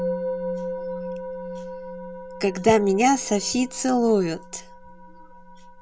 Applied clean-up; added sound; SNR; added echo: none; Musical instrument; 8 dB; none.